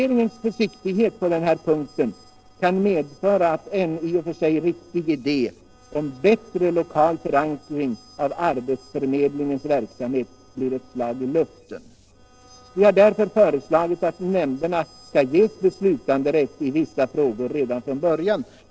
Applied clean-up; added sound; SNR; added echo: neural separator model SepFormer DNS4.